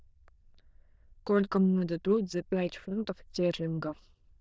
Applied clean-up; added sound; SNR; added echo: neural diffusion model UNIVERSE++.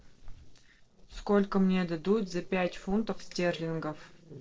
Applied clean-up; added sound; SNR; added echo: neural separator model SepFormer DNS4.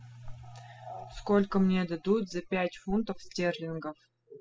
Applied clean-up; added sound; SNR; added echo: classical method spectral subtraction.